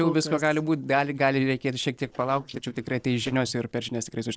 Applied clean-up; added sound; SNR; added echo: neural separator model SepFormer DNS4.